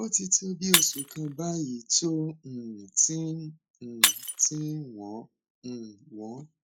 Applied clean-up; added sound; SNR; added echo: classical method log-MMSE.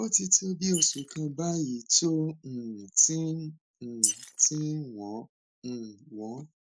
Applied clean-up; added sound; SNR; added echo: neural mask model Resemble Enhance denoiser.